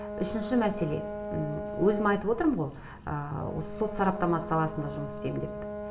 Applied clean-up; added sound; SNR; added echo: none; Brass instrument; 8 dB; reverberation time 1.5 s.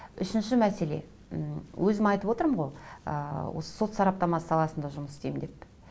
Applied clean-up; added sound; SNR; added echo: none; none; none; none.